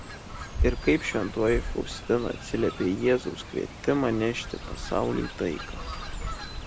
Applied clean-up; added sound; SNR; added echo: none; Fowl; 6 dB; none.